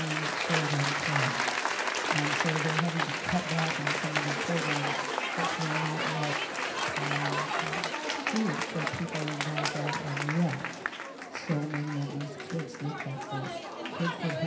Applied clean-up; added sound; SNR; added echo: none; Applause / Cheering; -2 dB; reverberation time 0.9 s.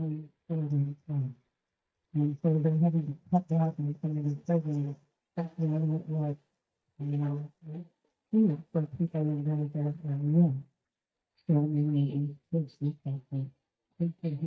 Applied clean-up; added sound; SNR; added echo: neural mask model DeepFilterNet 3.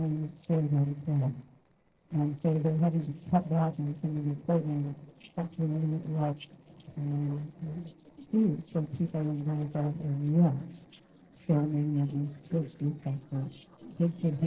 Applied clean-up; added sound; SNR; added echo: neural separator model SepFormer DNS4.